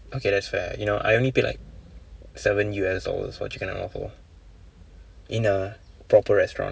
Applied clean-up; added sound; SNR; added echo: none; none; none; none.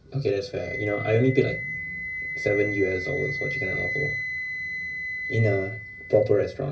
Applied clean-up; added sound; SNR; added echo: none; Wind instrument, woodwind instrument; 6 dB; reverberation time 0.5 s.